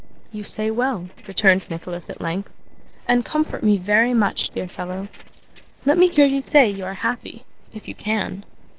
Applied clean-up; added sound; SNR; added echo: neural separator model SepFormer DNS4.